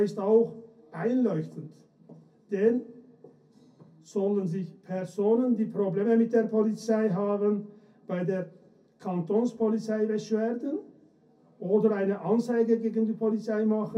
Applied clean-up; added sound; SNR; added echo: none; none; none; reverberation time 0.2 s.